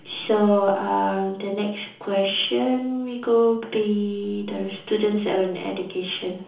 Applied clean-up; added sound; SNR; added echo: none; none; none; reverberation time 0.7 s.